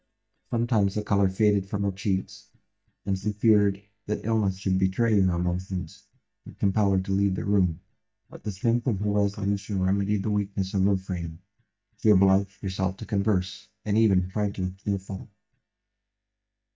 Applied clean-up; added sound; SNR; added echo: neural mask model DeepFilterNet 3.